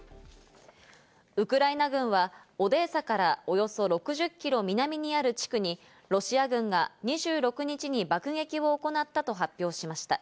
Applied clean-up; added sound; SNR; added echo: none; none; none; none.